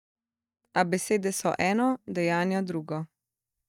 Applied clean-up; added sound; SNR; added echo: neural mask model DeepFilterNet 3.